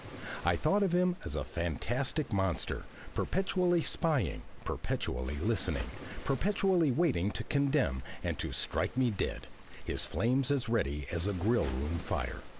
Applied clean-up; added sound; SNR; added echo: none; Waves, surf; 18 dB; none.